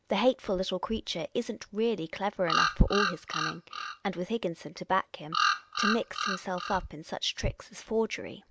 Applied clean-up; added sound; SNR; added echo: none; Bird vocalization, bird call, bird song; 0 dB; none.